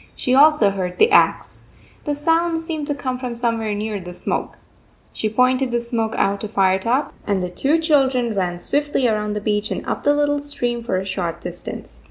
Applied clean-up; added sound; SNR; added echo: none; none; none; none.